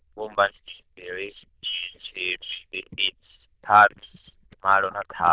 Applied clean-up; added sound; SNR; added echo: neural diffusion model UNIVERSE++.